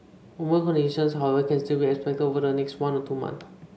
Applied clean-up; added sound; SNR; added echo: none; none; none; none.